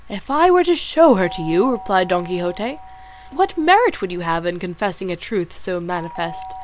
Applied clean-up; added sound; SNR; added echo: none; Doorbell; 19 dB; none.